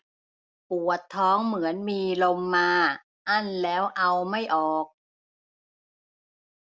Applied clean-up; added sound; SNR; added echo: none; none; none; none.